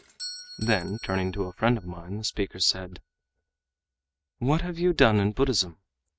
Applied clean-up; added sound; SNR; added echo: neural mask model RNNoise.